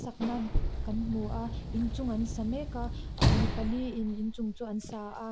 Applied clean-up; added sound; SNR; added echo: none; Sliding door / Slam; -2 dB; none.